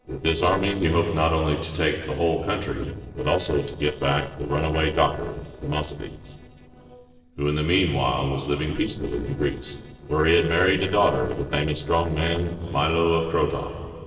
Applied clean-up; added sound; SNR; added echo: neural separator model SepFormer DNS4.